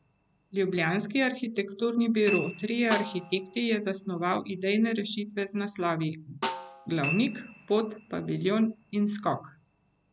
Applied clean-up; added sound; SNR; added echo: none; Piano + Snare drum; 13 dB; none.